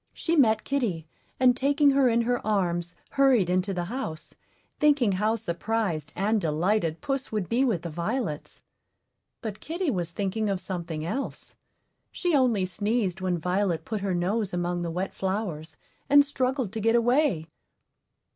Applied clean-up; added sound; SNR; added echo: none; none; none; none.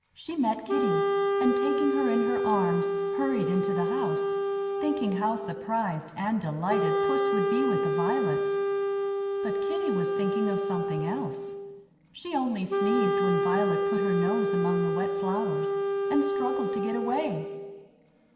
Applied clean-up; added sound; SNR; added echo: none; Wind instrument, woodwind instrument; -3 dB; reverberation time 2.2 s.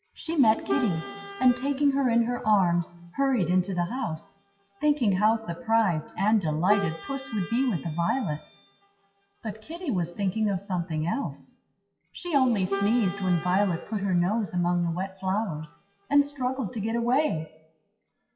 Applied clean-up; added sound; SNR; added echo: classical method WPE with log-MMSE.